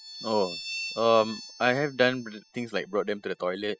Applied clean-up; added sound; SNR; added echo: classical method spectral subtraction.